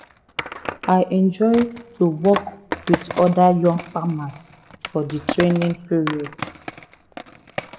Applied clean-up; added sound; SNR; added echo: none; Skateboard; 11 dB; reverberation time 0.6 s.